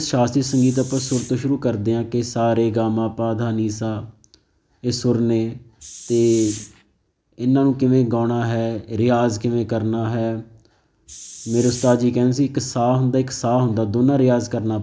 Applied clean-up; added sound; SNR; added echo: none; Hiss; 16 dB; none.